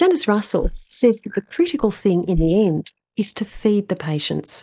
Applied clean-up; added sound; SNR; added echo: neural mask model Resemble Enhance denoiser.